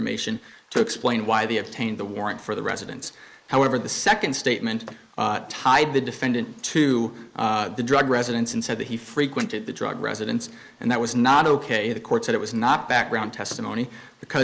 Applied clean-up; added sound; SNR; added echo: neural mask model Resemble Enhance denoiser.